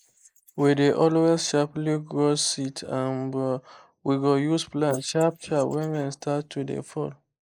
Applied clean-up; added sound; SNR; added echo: neural mask model Resemble Enhance denoiser.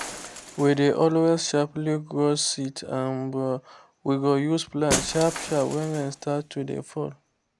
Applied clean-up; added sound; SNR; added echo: none; Shatter; 12 dB; none.